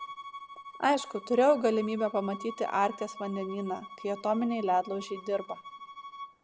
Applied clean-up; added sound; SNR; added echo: none; Bowed string instrument; 14 dB; none.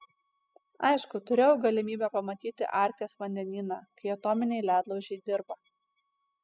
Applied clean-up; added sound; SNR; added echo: classical method spectral subtraction.